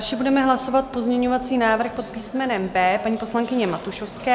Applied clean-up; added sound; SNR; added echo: none; none; none; none.